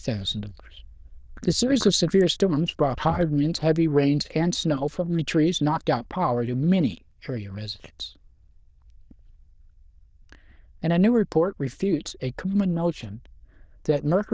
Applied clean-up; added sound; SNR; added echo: neural diffusion model UNIVERSE++.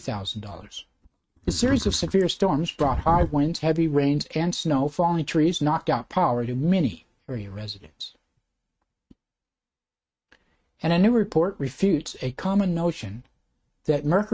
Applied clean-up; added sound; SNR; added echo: neural mask model RNNoise.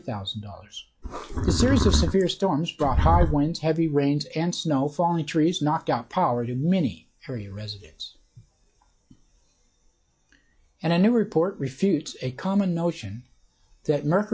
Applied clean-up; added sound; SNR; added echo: classical method log-MMSE.